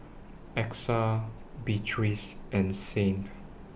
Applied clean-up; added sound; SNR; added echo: none; none; none; none.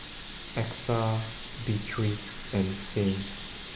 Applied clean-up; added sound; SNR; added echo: none; Sink (filling or washing) / Water tap, faucet; 12 dB; reverberation time 1.3 s.